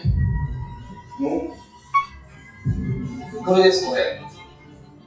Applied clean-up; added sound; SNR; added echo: classical method WPE with log-MMSE.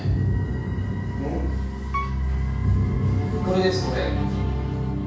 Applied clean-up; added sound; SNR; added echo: none; Piano; 14 dB; reverberation time 0.6 s.